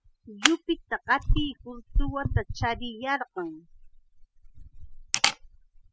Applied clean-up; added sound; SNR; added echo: classical method spectral subtraction.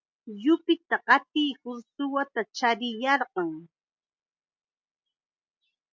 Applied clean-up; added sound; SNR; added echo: none; none; none; none.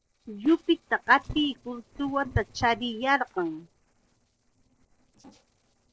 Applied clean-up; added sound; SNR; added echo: neural separator model SepFormer DNS4.